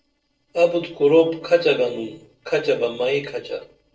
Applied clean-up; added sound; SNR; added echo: neural separator model SepFormer DNS4.